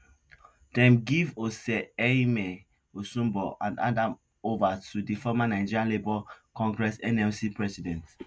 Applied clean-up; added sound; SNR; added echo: none; none; none; none.